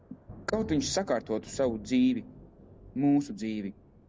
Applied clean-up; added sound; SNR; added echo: none; Thunder; 17 dB; none.